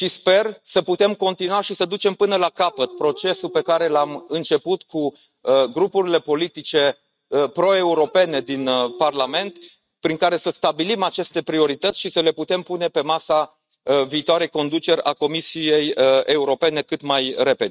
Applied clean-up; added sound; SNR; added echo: neural mask model RNNoise.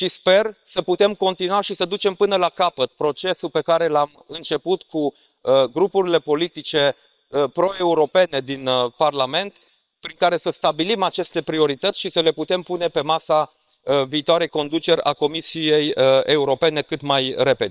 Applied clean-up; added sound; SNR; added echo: neural separator model SepFormer WHAM!.